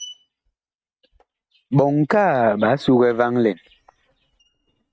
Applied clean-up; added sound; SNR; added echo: neural mask model RNNoise.